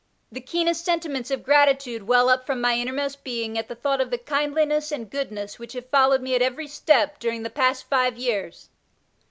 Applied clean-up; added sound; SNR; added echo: none; none; none; none.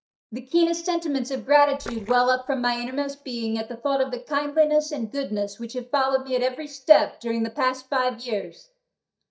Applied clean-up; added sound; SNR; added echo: neural mask model DeepFilterNet 3.